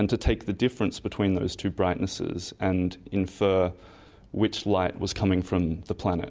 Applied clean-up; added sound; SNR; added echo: none; none; none; none.